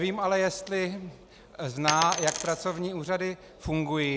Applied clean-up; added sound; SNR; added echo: none; Coin (dropping); 4 dB; none.